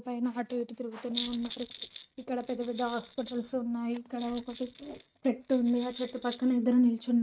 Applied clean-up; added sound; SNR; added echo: neural mask model RNNoise.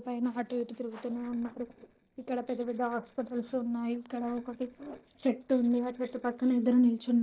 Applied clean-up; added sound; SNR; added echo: neural separator model SepFormer DNS4.